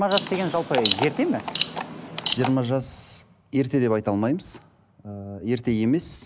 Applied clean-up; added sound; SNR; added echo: none; Alarm; 5 dB; none.